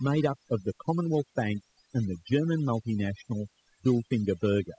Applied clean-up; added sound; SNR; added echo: classical method spectral subtraction.